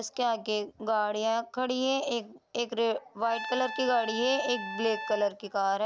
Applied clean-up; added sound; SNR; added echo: none; Trumpet; 9 dB; none.